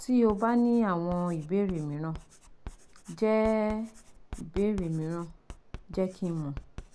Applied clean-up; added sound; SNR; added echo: none; Writing; 16 dB; none.